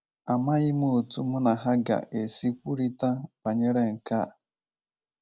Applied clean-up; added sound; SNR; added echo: none; none; none; none.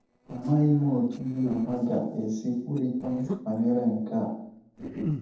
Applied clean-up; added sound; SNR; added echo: neural separator model SepFormer DNS4.